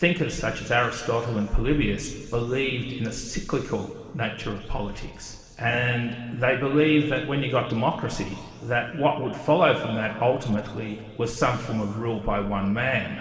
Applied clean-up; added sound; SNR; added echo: none; none; none; reverberation time 2.1 s.